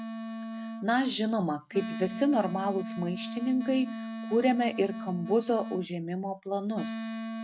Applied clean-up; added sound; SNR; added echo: neural mask model RNNoise.